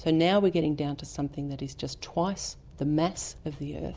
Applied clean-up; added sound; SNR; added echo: none; none; none; none.